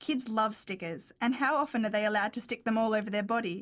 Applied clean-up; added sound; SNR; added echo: none; none; none; none.